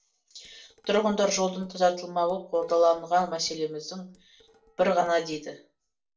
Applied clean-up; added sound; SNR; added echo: neural separator model SepFormer DNS4.